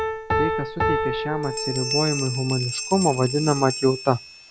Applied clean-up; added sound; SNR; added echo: none; Piano + Bell; 3 dB; none.